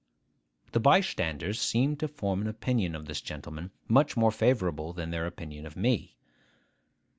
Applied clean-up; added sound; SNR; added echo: none; none; none; none.